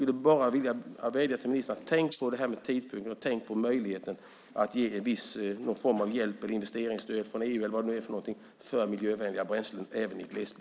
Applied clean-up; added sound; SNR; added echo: neural mask model Resemble Enhance denoiser.